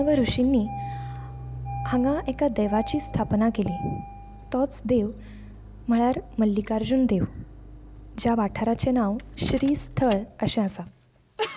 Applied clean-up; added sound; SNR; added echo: none; Engine starting; 12 dB; none.